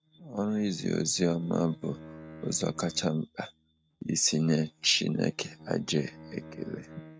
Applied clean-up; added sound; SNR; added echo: neural mask model RNNoise.